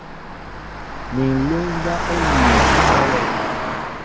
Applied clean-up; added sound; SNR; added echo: none; Engine; -4 dB; none.